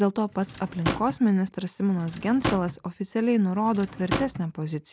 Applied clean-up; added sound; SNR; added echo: none; Drawer open or close / Wood; 9 dB; none.